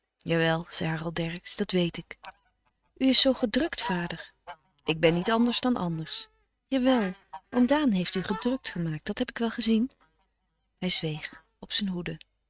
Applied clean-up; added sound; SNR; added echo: neural mask model RNNoise.